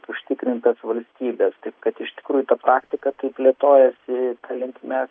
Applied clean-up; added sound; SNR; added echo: none; none; none; none.